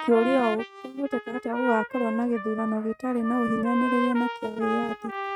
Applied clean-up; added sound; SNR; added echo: neural mask model RNNoise.